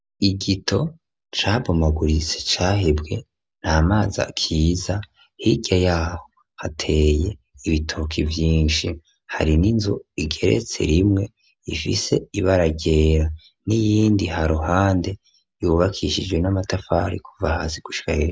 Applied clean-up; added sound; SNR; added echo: none; none; none; none.